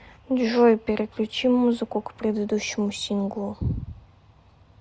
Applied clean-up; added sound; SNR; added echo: none; none; none; none.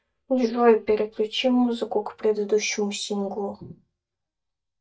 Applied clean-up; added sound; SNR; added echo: neural mask model DeepFilterNet 3.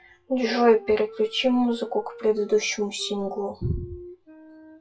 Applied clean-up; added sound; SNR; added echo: classical method WPE with log-MMSE.